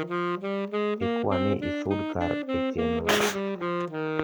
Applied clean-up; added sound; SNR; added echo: none; Wind instrument, woodwind instrument; -3 dB; none.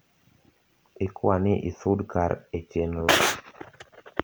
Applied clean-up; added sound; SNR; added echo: none; none; none; none.